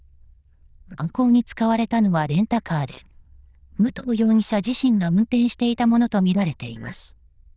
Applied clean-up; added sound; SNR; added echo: neural diffusion model UNIVERSE++.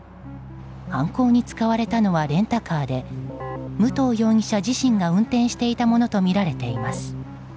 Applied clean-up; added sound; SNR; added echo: none; Keyboard (musical); 14 dB; none.